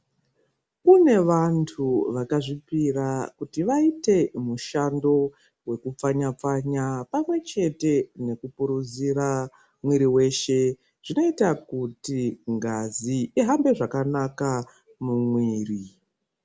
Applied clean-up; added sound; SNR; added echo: none; none; none; none.